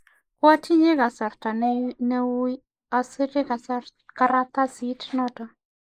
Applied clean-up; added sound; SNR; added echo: neural mask model Resemble Enhance denoiser.